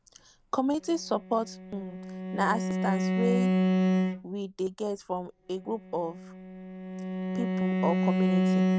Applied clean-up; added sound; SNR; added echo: none; Bowed string instrument; -4 dB; none.